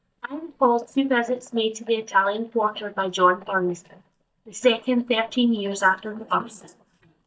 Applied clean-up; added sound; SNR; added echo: neural mask model DeepFilterNet 3.